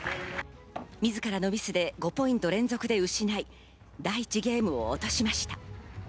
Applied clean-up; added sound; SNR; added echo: none; Drum; 20 dB; none.